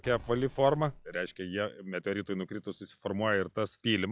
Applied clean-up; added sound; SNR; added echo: classical method log-MMSE.